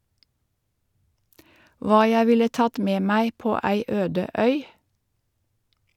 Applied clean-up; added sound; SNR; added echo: none; none; none; none.